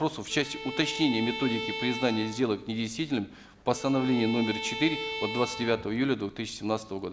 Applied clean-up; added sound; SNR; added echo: none; Bowed string instrument; 9 dB; none.